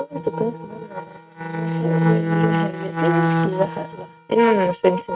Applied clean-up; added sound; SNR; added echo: neural mask model RNNoise.